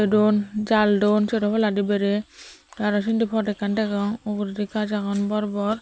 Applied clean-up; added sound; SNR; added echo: none; none; none; none.